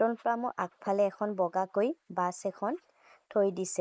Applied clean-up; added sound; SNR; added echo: neural mask model Resemble Enhance denoiser.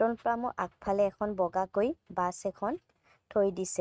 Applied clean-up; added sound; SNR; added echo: neural mask model RNNoise.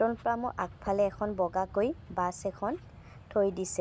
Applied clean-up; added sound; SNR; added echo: none; Fixed-wing aircraft, airplane; 18 dB; none.